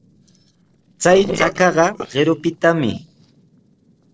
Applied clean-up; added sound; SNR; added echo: neural separator model SepFormer DNS4.